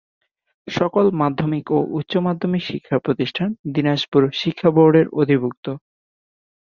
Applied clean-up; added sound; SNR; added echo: none; none; none; none.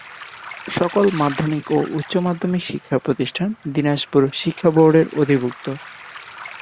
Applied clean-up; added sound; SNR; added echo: none; Waves, surf; 17 dB; none.